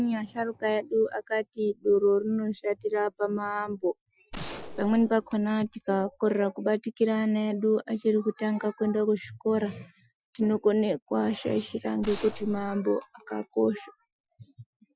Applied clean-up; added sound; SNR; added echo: classical method Wiener filter.